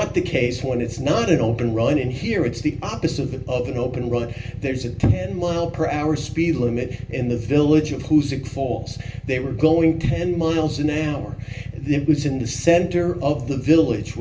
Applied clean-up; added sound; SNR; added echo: none; Idling / Motorcycle; 10 dB; reverberation time 0.3 s.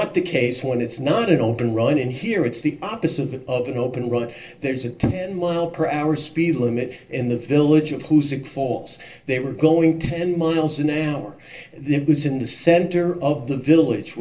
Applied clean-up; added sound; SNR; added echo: neural separator model SepFormer DNS4.